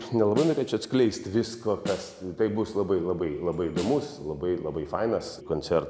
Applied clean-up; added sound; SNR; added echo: none; Snare drum; 16 dB; none.